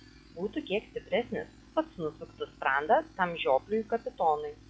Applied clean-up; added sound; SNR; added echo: classical method log-MMSE.